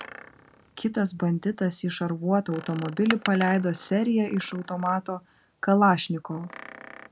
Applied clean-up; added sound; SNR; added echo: none; Door; 16 dB; none.